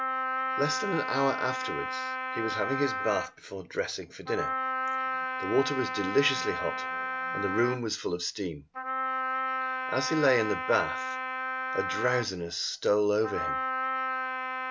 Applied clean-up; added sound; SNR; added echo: none; Wind instrument, woodwind instrument; 2 dB; none.